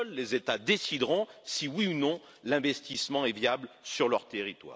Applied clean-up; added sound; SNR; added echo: none; none; none; none.